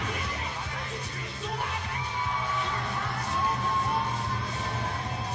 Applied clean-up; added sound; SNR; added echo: none; none; none; reverberation time 1.1 s.